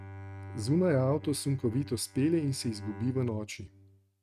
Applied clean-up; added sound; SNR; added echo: neural mask model RNNoise.